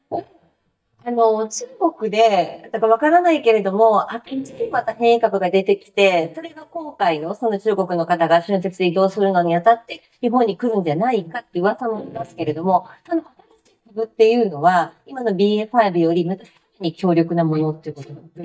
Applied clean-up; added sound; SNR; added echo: neural mask model DeepFilterNet 3.